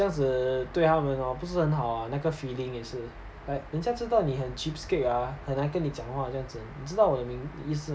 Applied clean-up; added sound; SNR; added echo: none; none; none; none.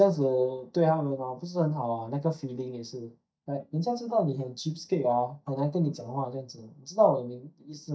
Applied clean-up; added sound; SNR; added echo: neural mask model DeepFilterNet 3.